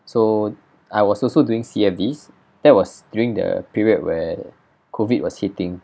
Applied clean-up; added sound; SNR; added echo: none; none; none; none.